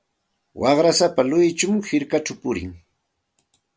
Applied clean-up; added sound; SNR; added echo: none; none; none; none.